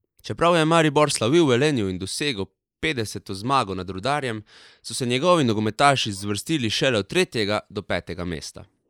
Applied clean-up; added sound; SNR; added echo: neural mask model Resemble Enhance denoiser.